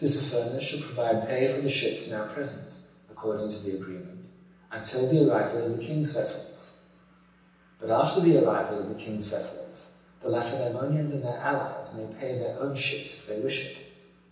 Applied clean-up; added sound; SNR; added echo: none; none; none; reverberation time 0.9 s.